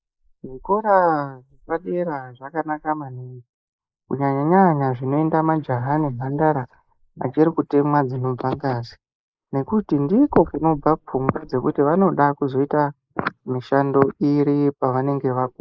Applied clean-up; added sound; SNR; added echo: neural mask model Resemble Enhance denoiser.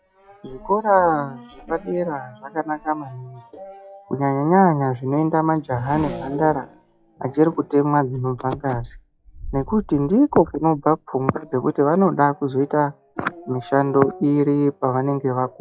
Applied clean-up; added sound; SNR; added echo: classical method log-MMSE.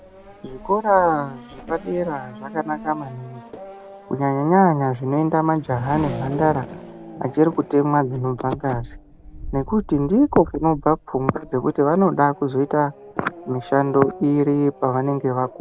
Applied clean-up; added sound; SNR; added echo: none; Race car, auto racing / Accelerating, revving, vroom; 16 dB; none.